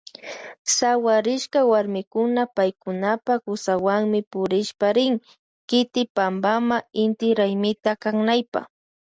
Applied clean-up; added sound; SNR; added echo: none; none; none; none.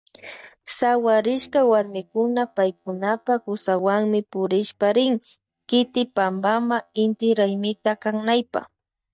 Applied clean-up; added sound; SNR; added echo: neural mask model DeepFilterNet 3.